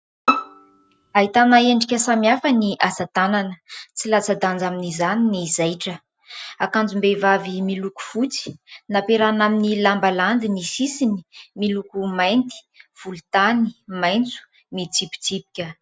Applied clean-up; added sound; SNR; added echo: none; Bowed string instrument; 3 dB; none.